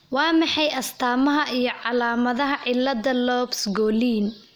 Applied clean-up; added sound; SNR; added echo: none; none; none; none.